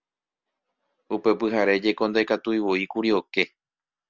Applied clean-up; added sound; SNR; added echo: none; none; none; none.